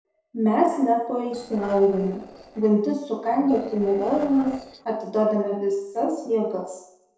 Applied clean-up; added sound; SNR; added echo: neural separator model SepFormer DNS4.